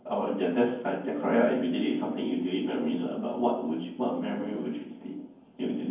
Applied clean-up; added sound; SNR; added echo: none; none; none; reverberation time 0.9 s.